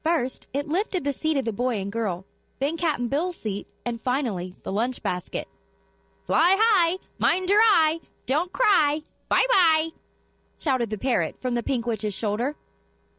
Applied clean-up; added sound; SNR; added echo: neural separator model SepFormer DNS4.